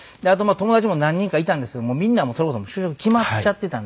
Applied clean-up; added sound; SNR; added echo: none; none; none; none.